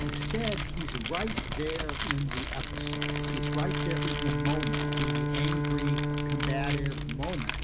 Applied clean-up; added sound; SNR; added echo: none; Crumpling, crinkling + Bowed string instrument; -5 dB; none.